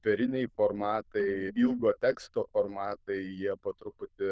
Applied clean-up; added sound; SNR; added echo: neural diffusion model UNIVERSE++.